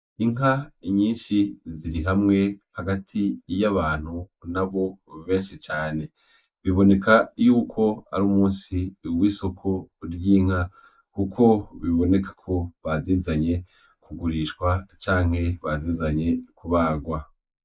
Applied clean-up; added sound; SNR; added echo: neural mask model Resemble Enhance denoiser.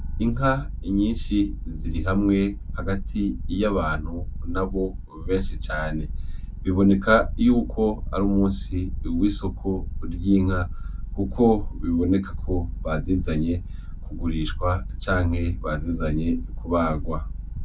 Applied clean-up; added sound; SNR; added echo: none; Purr; 5 dB; none.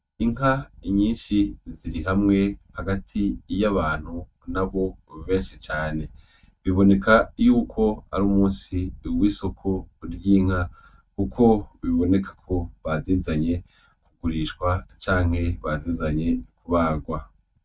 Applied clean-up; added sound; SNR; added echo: neural mask model RNNoise.